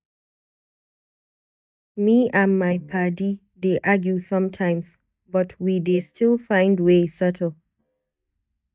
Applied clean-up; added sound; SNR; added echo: neural mask model DeepFilterNet 3.